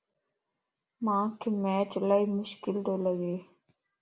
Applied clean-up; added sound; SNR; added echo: none; none; none; none.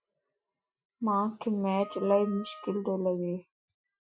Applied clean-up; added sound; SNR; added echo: classical method Wiener filter.